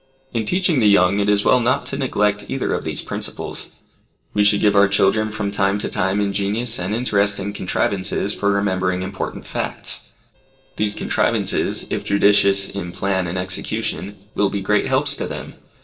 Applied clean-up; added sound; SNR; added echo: neural separator model SepFormer DNS4.